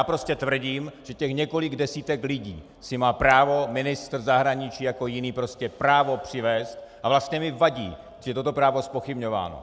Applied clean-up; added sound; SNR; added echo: none; none; none; none.